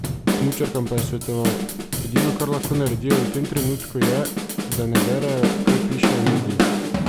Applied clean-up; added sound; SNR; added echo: none; Drum / Drum kit; -3 dB; none.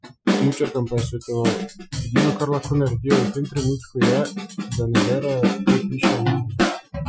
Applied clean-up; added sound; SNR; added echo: classical method Wiener filter.